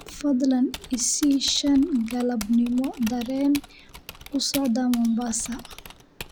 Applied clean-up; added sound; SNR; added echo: none; Typing; 17 dB; none.